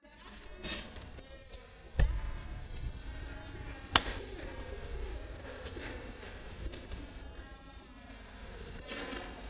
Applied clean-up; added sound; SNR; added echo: neural mask model DeepFilterNet 3.